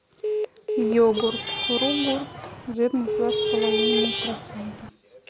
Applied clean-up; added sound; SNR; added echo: none; Traffic noise, roadway noise / Vehicle horn, car horn, honking + Telephone; 1 dB; none.